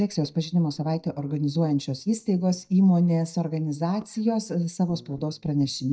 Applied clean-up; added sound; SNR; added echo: neural mask model DeepFilterNet 3.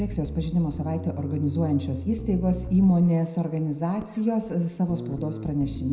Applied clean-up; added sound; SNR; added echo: none; Bass guitar; 10 dB; reverberation time 0.7 s.